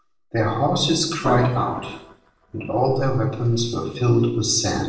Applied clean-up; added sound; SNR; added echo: neural separator model SepFormer DNS4.